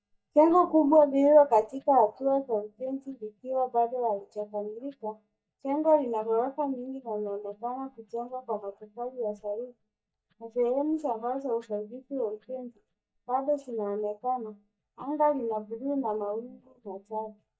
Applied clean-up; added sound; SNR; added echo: neural mask model DeepFilterNet 3.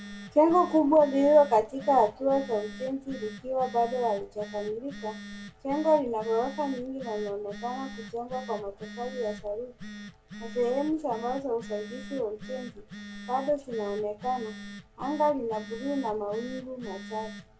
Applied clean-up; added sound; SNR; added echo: none; Telephone; 14 dB; reverberation time 0.3 s.